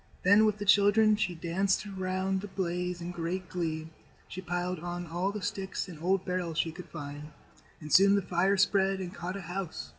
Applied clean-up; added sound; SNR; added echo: none; none; none; none.